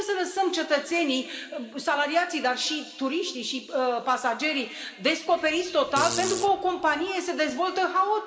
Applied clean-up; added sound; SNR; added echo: none; Fart; 9 dB; reverberation time 2.1 s.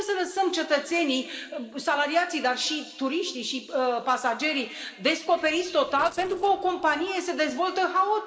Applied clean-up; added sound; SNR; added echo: neural separator model SepFormer DNS4.